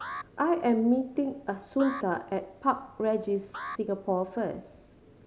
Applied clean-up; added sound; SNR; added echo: none; Alarm; 15 dB; none.